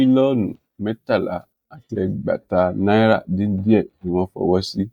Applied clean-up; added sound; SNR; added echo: neural mask model DeepFilterNet 3.